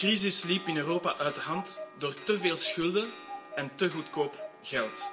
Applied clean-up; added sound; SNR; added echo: none; Clock; 11 dB; reverberation time 0.6 s.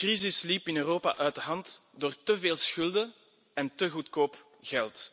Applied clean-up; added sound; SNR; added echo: none; none; none; none.